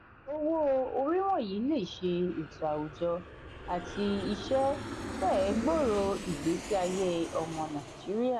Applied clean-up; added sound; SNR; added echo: none; Aircraft; 10 dB; none.